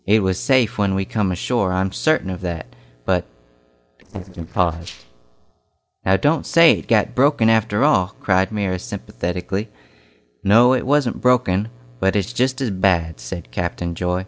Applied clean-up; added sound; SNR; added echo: neural separator model SepFormer DNS4.